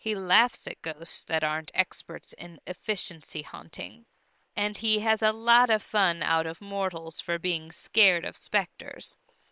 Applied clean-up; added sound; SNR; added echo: neural separator model SepFormer WHAM!.